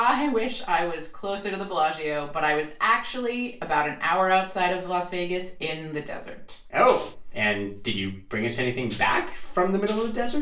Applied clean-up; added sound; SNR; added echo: none; Rattle (instrument); 13 dB; reverberation time 0.4 s.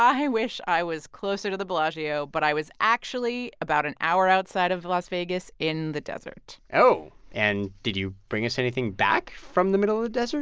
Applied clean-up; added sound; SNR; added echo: none; none; none; none.